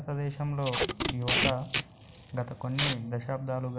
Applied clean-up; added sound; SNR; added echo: none; Packing tape, duct tape; 1 dB; none.